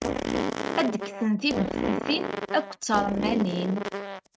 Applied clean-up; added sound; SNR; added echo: neural mask model RNNoise.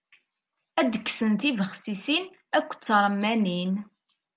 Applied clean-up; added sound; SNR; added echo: none; none; none; none.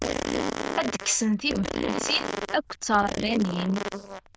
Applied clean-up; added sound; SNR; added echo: neural diffusion model UNIVERSE++.